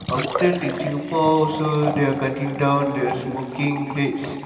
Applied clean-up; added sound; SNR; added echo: none; Liquid; 10 dB; reverberation time 2.3 s.